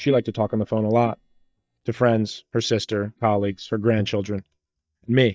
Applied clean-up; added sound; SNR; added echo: neural mask model DeepFilterNet 3.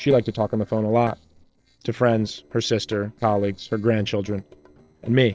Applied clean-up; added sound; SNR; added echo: neural separator model SepFormer DNS4.